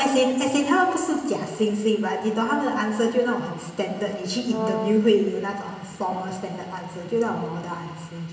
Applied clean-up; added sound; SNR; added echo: none; Brass instrument; 5 dB; reverberation time 1.3 s.